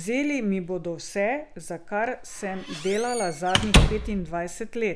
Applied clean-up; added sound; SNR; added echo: none; Squeak / Slam; -3 dB; none.